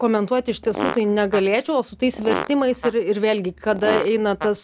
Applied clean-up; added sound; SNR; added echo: none; Fart; 10 dB; none.